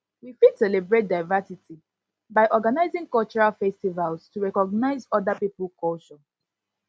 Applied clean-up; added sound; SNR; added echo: none; none; none; none.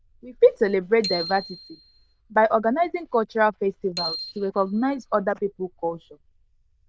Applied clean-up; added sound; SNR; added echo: neural diffusion model UNIVERSE++.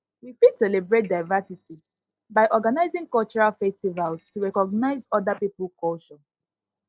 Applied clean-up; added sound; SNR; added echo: neural separator model SepFormer DNS4.